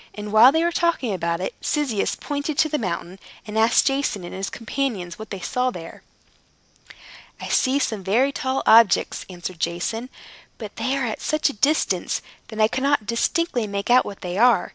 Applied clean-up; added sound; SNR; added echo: none; none; none; none.